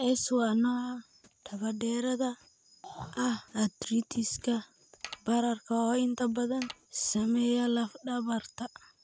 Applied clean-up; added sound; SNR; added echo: none; Mechanisms; 13 dB; none.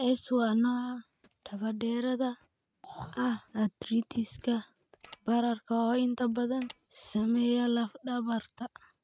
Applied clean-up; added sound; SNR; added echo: neural mask model RNNoise.